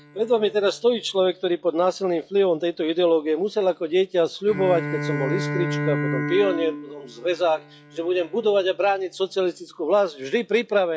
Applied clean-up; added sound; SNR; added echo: classical method log-MMSE.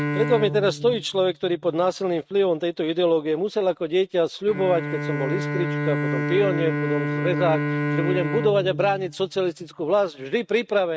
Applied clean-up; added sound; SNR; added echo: neural mask model RNNoise.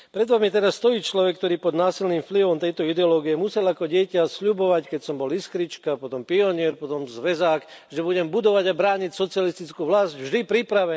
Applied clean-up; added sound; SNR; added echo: none; none; none; none.